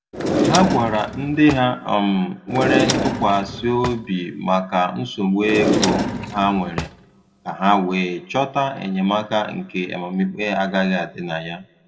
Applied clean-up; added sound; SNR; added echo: none; Drawer open or close; 3 dB; reverberation time 0.3 s.